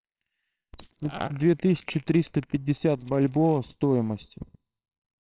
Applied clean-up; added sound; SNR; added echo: neural separator model SepFormer WHAMR!.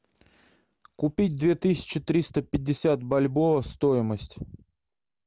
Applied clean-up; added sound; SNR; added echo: none; none; none; none.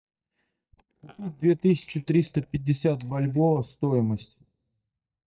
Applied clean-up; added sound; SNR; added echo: neural mask model DeepFilterNet 3.